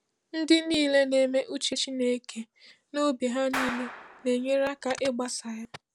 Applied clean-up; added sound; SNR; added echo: none; Clapping; 10 dB; none.